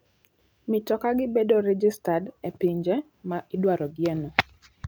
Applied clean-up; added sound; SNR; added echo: none; none; none; none.